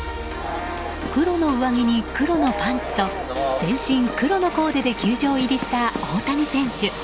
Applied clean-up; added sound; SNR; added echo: none; Livestock, farm animals, working animals; 11 dB; none.